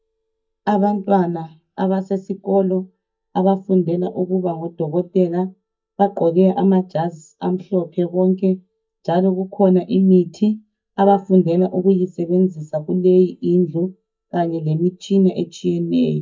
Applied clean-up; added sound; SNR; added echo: neural mask model DeepFilterNet 3.